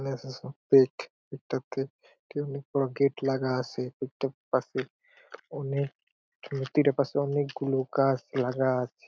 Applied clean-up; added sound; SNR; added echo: none; none; none; none.